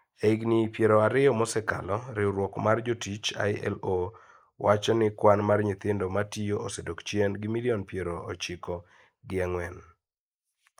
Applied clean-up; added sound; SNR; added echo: neural mask model Resemble Enhance denoiser.